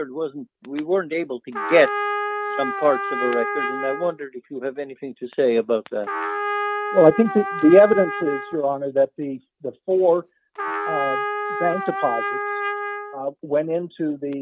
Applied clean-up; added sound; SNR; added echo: neural mask model RNNoise.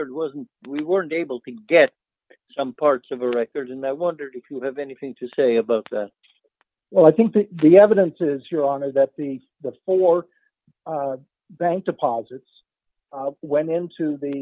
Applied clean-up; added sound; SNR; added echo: none; none; none; none.